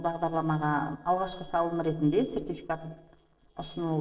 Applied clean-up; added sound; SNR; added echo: neural separator model SepFormer DNS4.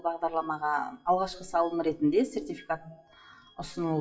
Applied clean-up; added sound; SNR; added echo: classical method WPE with log-MMSE.